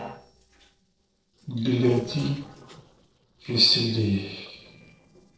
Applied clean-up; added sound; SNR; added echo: neural separator model SepFormer DNS4.